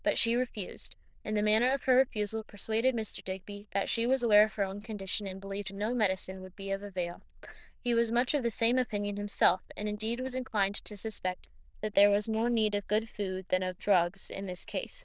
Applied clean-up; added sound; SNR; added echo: neural diffusion model UNIVERSE++.